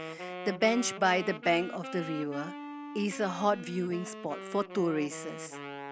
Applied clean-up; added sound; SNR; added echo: none; Wind instrument, woodwind instrument; 10 dB; none.